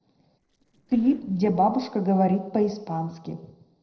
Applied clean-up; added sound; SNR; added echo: neural separator model SepFormer DNS4.